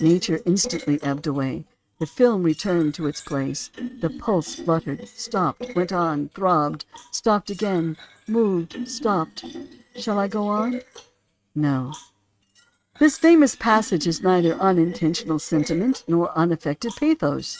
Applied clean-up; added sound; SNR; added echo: neural mask model RNNoise.